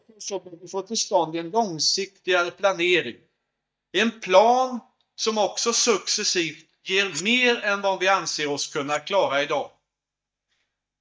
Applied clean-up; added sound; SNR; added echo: neural mask model DeepFilterNet 3.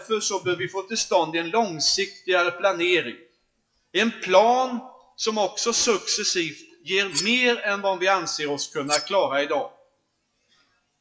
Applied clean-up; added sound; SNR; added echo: classical method WPE with log-MMSE.